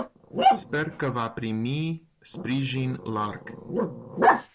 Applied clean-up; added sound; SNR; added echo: none; Growling; -3 dB; none.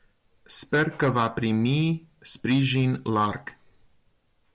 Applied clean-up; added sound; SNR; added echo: none; none; none; none.